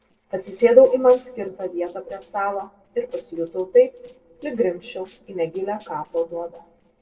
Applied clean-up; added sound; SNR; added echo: neural separator model SepFormer DNS4.